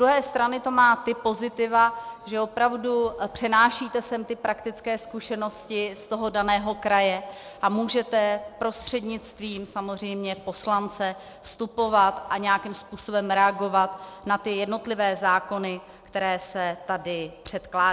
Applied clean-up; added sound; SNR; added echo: none; none; none; none.